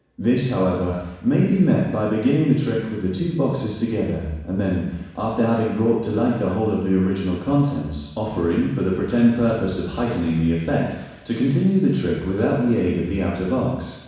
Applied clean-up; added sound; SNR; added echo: none; none; none; reverberation time 1.1 s.